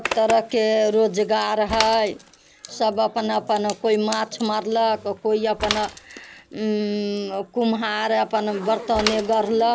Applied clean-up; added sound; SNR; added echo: none; Mechanisms / Bicycle + Zipper (clothing); 12 dB; none.